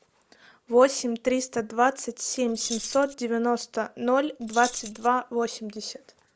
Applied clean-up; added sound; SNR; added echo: none; Keys jangling; 11 dB; none.